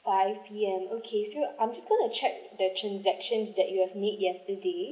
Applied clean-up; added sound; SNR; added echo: none; none; none; none.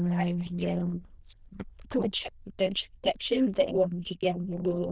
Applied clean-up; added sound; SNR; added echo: neural diffusion model UNIVERSE++.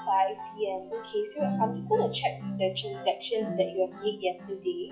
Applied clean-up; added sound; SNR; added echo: classical method log-MMSE.